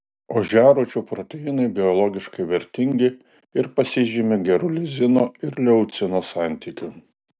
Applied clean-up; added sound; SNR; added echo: none; none; none; none.